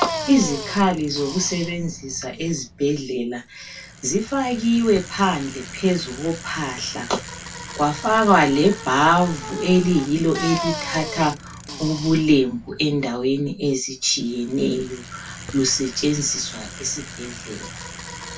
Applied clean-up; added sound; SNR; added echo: none; Bicycle; 13 dB; reverberation time 0.2 s.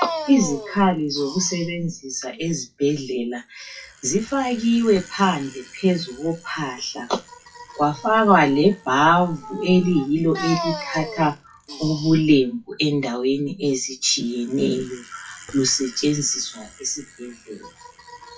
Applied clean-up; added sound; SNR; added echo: classical method WPE with log-MMSE.